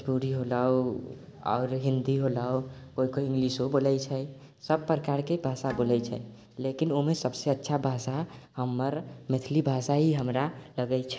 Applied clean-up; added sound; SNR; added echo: none; Bowed string instrument; 18 dB; none.